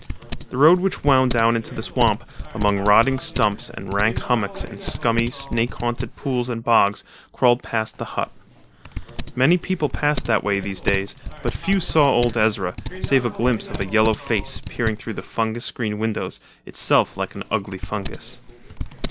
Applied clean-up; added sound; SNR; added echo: none; Typing; 9 dB; none.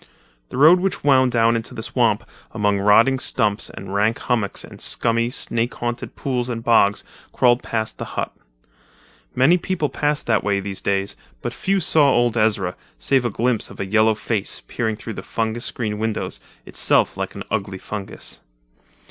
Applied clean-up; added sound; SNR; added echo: none; none; none; none.